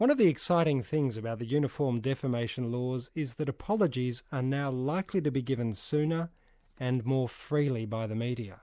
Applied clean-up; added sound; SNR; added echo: none; none; none; none.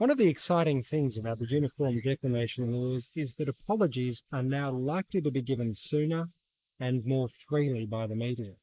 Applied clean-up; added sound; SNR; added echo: neural mask model Resemble Enhance denoiser.